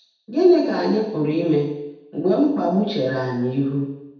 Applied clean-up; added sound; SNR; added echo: none; none; none; reverberation time 0.8 s.